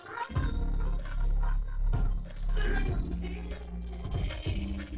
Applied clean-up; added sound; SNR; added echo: neural separator model SepFormer DNS4.